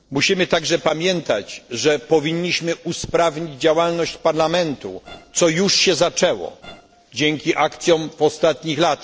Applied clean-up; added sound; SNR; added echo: neural separator model SepFormer DNS4.